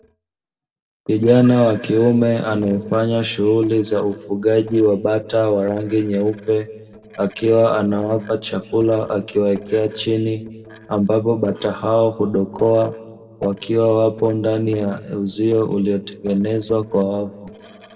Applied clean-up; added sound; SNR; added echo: neural separator model SepFormer DNS4.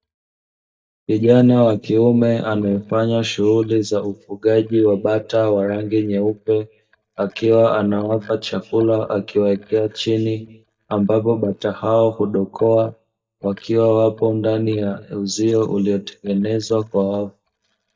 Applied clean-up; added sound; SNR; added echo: neural mask model DeepFilterNet 3.